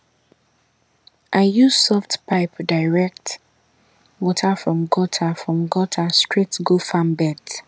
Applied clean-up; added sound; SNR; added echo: none; none; none; none.